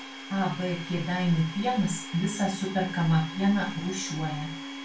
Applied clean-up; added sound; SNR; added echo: none; Domestic sounds, home sounds; 11 dB; reverberation time 0.3 s.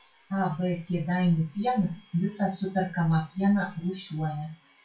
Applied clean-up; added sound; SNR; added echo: classical method WPE with log-MMSE.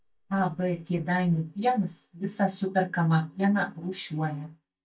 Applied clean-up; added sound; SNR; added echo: neural mask model DeepFilterNet 3.